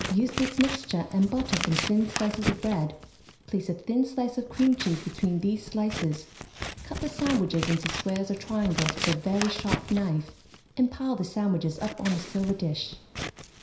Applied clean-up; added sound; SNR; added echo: none; Scissors; 8 dB; reverberation time 0.5 s.